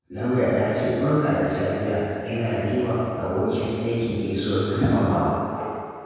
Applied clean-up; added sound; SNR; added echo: none; none; none; reverberation time 2.2 s.